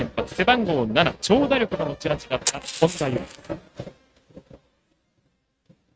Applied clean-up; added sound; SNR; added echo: neural mask model RNNoise.